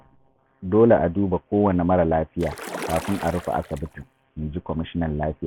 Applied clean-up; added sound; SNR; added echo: none; Splash, splatter; 13 dB; none.